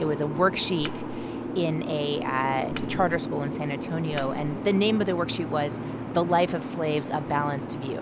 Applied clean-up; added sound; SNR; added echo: none; Boat, Water vehicle + Cutlery, silverware; 5 dB; none.